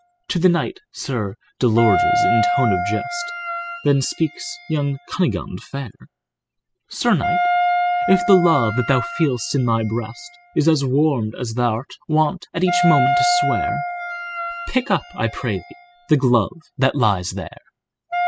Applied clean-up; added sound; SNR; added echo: classical method spectral subtraction.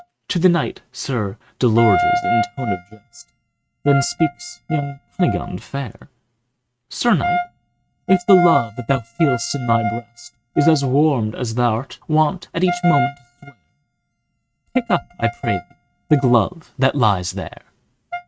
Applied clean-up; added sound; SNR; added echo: neural mask model RNNoise.